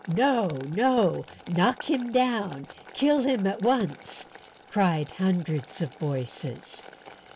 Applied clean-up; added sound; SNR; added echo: none; Boiling; 20 dB; none.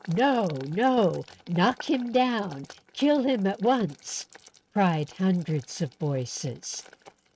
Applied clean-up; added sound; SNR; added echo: neural mask model RNNoise.